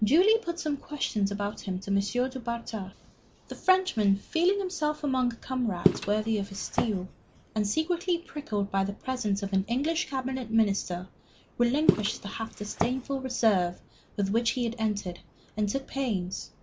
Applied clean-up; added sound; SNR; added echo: none; Walk, footsteps; 3 dB; none.